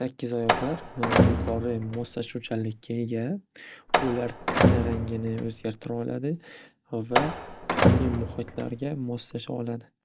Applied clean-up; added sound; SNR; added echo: none; Slam; -3 dB; none.